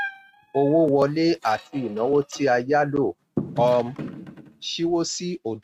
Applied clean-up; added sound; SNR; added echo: neural mask model RNNoise.